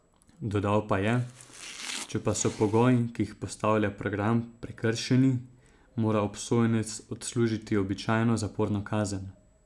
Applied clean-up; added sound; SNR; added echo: none; Domestic sounds, home sounds; 15 dB; none.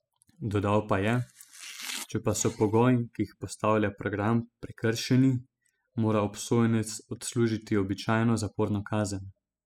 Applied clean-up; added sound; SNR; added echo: classical method spectral subtraction.